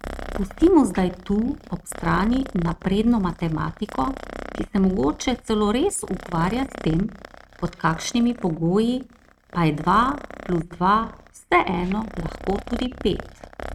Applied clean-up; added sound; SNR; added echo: neural mask model RNNoise.